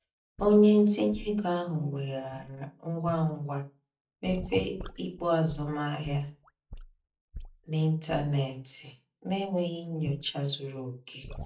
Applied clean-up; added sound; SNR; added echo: neural mask model DeepFilterNet 3.